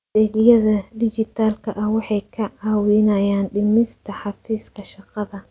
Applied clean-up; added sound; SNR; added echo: none; none; none; none.